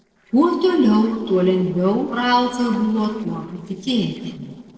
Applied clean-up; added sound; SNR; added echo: neural separator model SepFormer DNS4.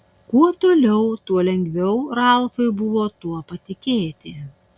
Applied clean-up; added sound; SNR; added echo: none; none; none; none.